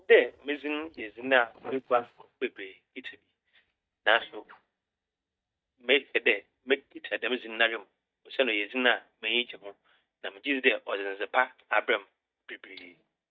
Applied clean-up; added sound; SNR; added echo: neural mask model DeepFilterNet 3.